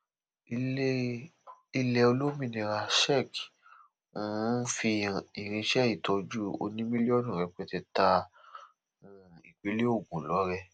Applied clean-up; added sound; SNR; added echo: none; none; none; none.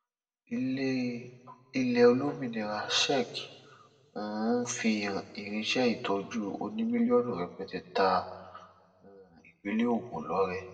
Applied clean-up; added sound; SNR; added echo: none; none; none; reverberation time 1.0 s.